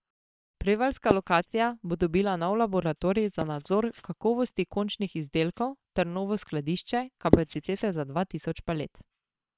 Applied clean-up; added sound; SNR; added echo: neural separator model SepFormer WHAM!.